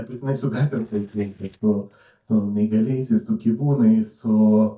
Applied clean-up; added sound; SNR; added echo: neural mask model DeepFilterNet 3.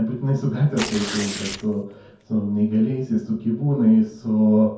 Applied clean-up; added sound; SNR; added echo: none; Tearing; 12 dB; reverberation time 0.6 s.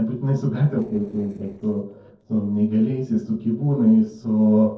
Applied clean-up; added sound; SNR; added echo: neural separator model SepFormer DNS4.